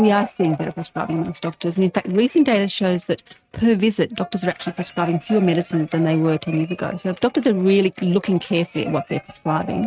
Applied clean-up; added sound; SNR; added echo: neural mask model RNNoise.